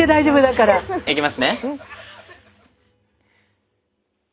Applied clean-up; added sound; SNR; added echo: none; none; none; none.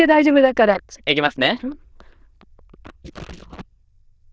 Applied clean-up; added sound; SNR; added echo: neural diffusion model UNIVERSE++.